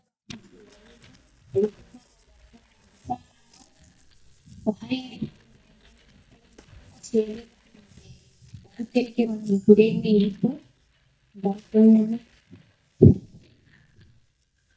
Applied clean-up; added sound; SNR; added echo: neural mask model DeepFilterNet 3.